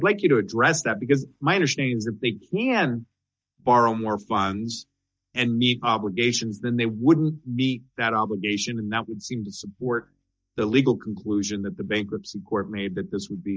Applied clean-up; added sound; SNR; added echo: neural mask model DeepFilterNet 3.